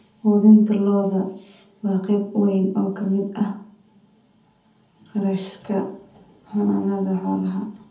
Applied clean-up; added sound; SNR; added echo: none; none; none; reverberation time 0.7 s.